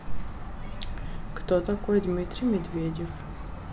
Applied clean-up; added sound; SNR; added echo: none; none; none; none.